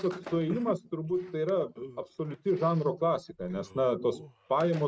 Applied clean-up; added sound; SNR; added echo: neural mask model RNNoise.